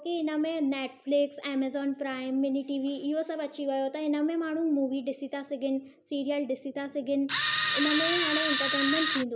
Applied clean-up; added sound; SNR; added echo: none; Camera; -2 dB; none.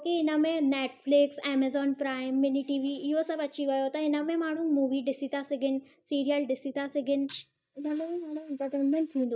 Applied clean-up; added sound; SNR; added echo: neural mask model DeepFilterNet 3.